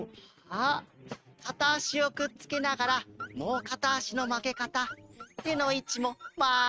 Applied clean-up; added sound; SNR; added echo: neural mask model RNNoise.